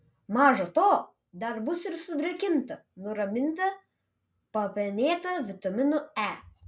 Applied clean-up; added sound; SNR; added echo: none; none; none; none.